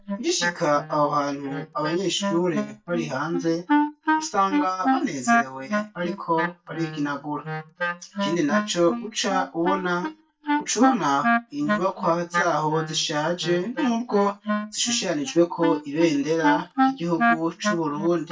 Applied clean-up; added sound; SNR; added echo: neural mask model DeepFilterNet 3.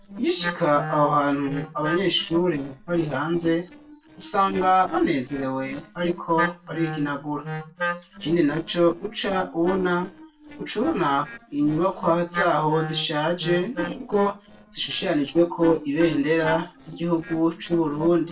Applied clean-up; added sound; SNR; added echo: neural separator model SepFormer DNS4.